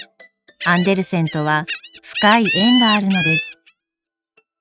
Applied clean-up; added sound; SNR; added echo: neural mask model RNNoise.